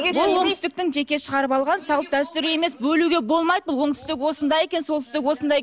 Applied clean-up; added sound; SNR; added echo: none; none; none; none.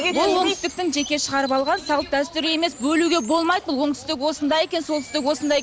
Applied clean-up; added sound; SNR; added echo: none; Bird; 18 dB; none.